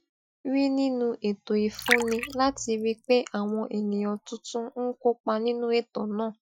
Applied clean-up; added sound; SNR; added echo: classical method Wiener filter.